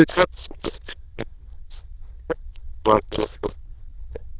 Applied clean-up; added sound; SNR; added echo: neural diffusion model UNIVERSE++.